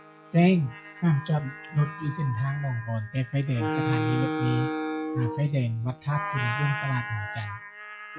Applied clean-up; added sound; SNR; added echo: classical method log-MMSE.